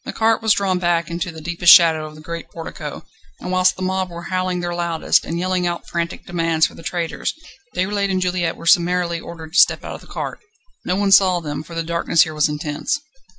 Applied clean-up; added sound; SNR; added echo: none; none; none; none.